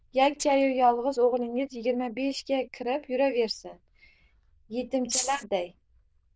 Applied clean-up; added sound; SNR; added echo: neural diffusion model UNIVERSE++.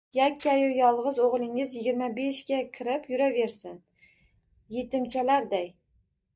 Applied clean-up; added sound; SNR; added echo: neural mask model DeepFilterNet 3.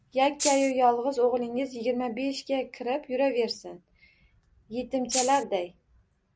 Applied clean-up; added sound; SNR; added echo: none; Rattle (instrument); 3 dB; none.